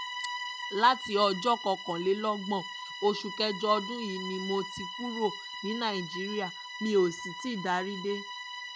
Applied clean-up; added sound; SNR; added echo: none; Bowed string instrument; 9 dB; none.